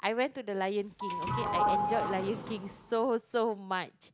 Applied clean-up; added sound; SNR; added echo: none; Sliding door / Doorbell; 0 dB; none.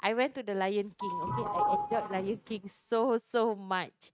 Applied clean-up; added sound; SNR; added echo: neural mask model RNNoise.